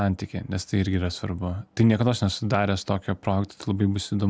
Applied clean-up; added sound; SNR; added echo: none; none; none; none.